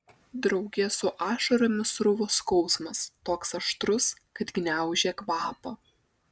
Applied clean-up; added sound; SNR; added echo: none; none; none; none.